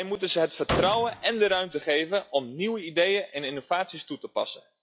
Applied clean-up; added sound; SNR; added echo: classical method log-MMSE.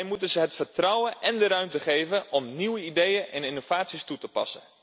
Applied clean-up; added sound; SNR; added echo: none; none; none; none.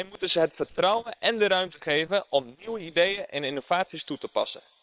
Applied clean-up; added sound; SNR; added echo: neural separator model SepFormer WHAM!.